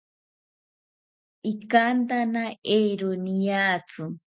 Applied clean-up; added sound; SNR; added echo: none; none; none; none.